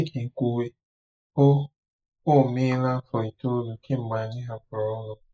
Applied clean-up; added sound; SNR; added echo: neural mask model Resemble Enhance denoiser.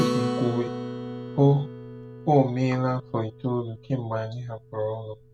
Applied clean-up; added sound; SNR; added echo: none; Acoustic guitar; 7 dB; none.